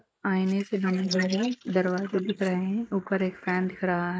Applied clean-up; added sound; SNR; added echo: neural mask model Resemble Enhance denoiser.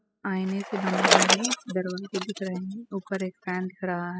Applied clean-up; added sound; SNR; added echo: classical method spectral subtraction.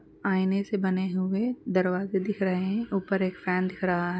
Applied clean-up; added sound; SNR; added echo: none; none; none; none.